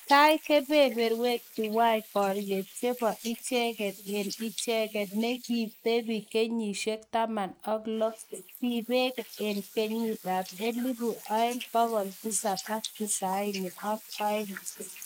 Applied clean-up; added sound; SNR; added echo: neural mask model Resemble Enhance denoiser.